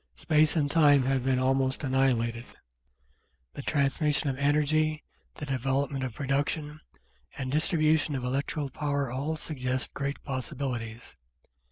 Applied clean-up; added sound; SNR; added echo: neural separator model SepFormer DNS4.